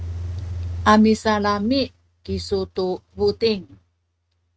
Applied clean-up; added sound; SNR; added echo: neural mask model RNNoise.